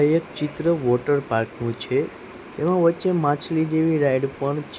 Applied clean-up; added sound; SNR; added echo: none; none; none; none.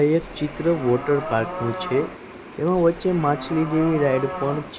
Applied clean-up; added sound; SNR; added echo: none; Livestock, farm animals, working animals; 10 dB; none.